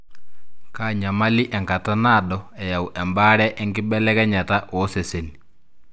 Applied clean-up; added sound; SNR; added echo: none; none; none; none.